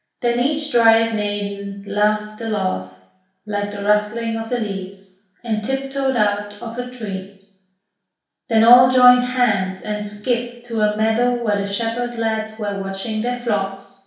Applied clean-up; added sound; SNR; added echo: none; none; none; reverberation time 0.6 s.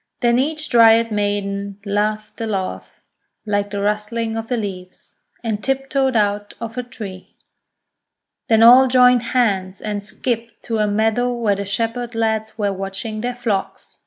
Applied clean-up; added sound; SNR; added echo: none; none; none; none.